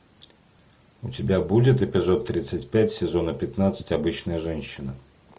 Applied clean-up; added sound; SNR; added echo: none; none; none; none.